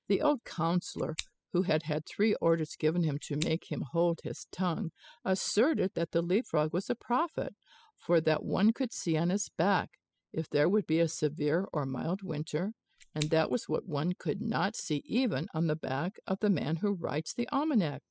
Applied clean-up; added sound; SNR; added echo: classical method spectral subtraction.